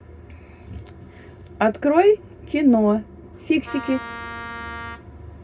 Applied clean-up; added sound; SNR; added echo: none; Wind instrument, woodwind instrument; 13 dB; reverberation time 0.2 s.